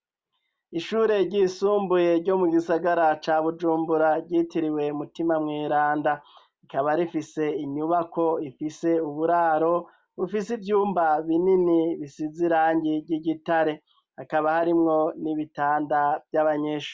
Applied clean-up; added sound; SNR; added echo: none; none; none; none.